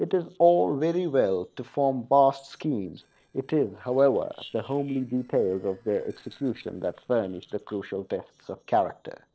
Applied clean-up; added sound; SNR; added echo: neural separator model SepFormer DNS4.